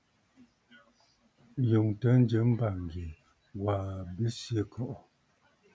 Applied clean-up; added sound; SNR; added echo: none; none; none; none.